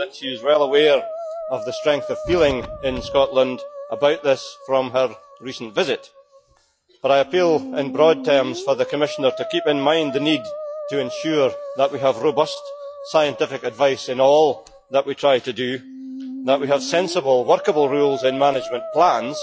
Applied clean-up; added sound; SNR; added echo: classical method log-MMSE.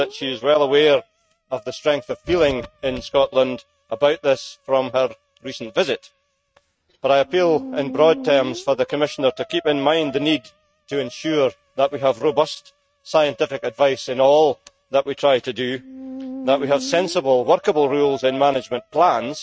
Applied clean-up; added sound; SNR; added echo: neural mask model RNNoise.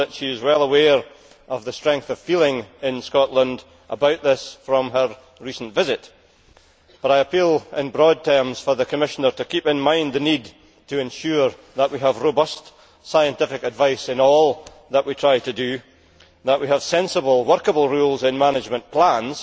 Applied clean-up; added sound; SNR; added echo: none; none; none; none.